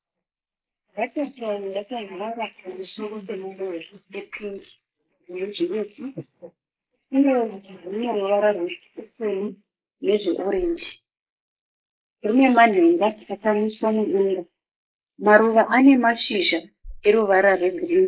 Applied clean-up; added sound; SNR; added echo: neural mask model Resemble Enhance denoiser.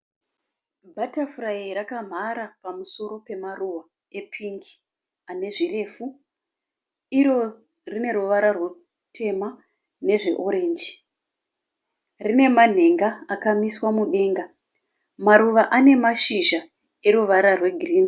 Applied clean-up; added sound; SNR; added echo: none; none; none; none.